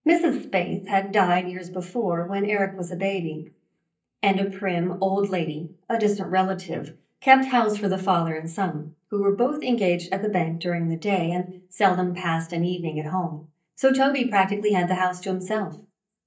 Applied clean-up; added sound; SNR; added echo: neural mask model DeepFilterNet 3.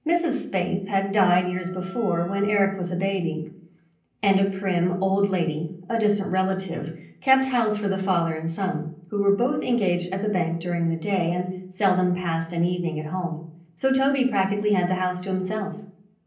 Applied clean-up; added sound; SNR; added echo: none; Wind instrument, woodwind instrument; 19 dB; reverberation time 0.6 s.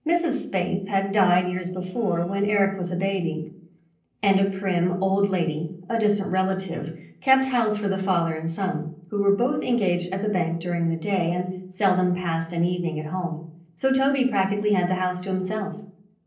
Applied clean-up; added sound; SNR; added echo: neural separator model SepFormer DNS4.